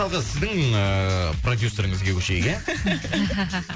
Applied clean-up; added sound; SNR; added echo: none; none; none; none.